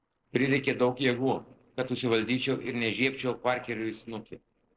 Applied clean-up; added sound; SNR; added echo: neural separator model SepFormer DNS4.